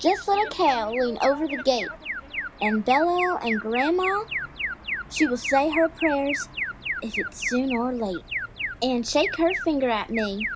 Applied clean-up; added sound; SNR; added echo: none; Alarm; 7 dB; none.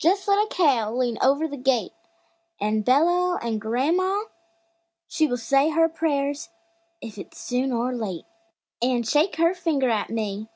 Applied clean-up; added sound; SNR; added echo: none; none; none; none.